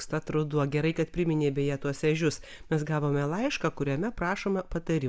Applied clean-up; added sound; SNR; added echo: none; none; none; none.